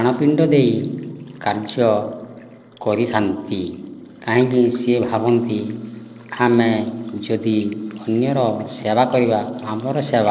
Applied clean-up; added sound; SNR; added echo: neural separator model SepFormer DNS4.